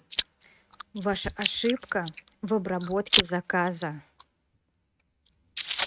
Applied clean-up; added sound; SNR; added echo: neural mask model RNNoise.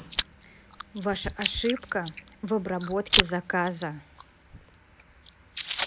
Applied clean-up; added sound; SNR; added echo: none; Chewing, mastication; 2 dB; none.